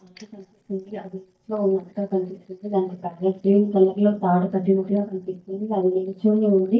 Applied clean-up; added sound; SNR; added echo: neural mask model DeepFilterNet 3.